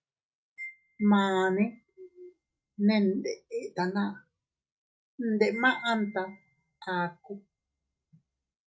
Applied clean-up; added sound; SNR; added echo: neural mask model RNNoise.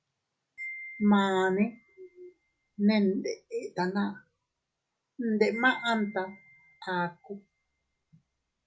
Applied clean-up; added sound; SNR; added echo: none; Wind chime; 19 dB; none.